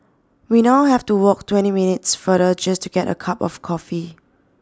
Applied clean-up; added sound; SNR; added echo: none; none; none; none.